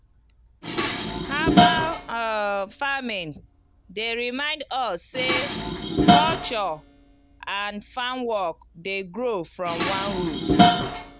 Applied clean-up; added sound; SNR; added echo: none; Dishes, pots, and pans; -4 dB; none.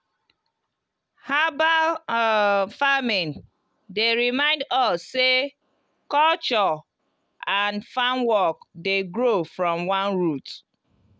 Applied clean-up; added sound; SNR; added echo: none; none; none; none.